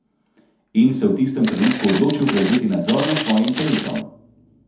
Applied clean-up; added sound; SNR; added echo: none; Walk, footsteps; 9 dB; reverberation time 0.6 s.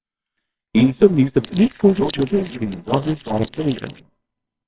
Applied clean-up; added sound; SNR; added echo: neural separator model SepFormer WHAMR!.